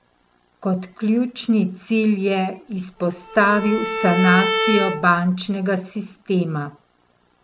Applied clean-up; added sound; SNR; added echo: none; Bowed string instrument; 4 dB; none.